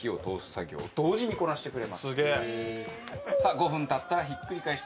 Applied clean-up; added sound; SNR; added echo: none; none; none; none.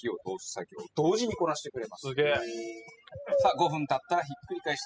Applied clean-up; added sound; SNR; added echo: classical method spectral subtraction.